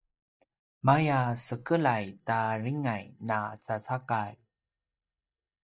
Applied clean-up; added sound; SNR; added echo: neural mask model DeepFilterNet 3.